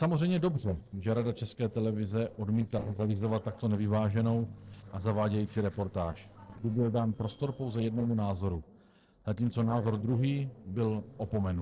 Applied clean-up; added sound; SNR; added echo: neural separator model SepFormer DNS4.